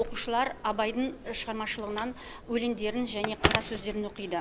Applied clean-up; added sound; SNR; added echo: none; Telephone; 4 dB; none.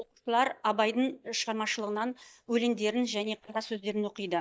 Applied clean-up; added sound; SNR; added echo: neural mask model DeepFilterNet 3.